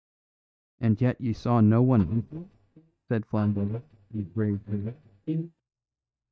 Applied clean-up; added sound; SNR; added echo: neural mask model DeepFilterNet 3.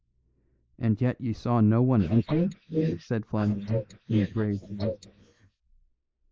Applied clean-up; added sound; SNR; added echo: neural mask model Resemble Enhance denoiser.